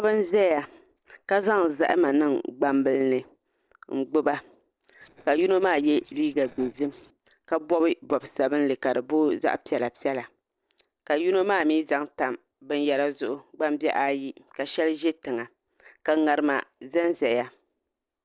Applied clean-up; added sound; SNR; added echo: neural separator model SepFormer DNS4.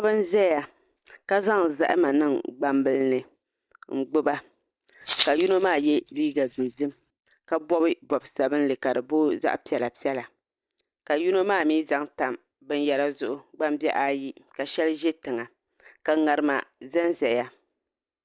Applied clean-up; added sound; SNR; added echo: neural mask model DeepFilterNet 3.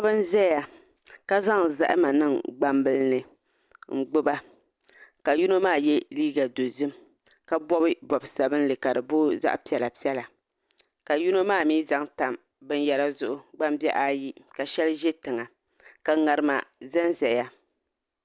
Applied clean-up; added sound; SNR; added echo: none; none; none; none.